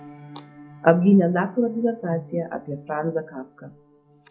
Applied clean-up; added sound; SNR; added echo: classical method log-MMSE.